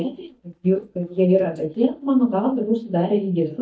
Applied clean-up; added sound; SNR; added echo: neural mask model DeepFilterNet 3.